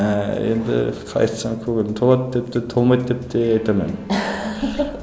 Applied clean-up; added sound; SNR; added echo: none; none; none; none.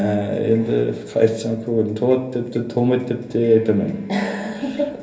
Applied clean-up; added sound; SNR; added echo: none; none; none; reverberation time 0.3 s.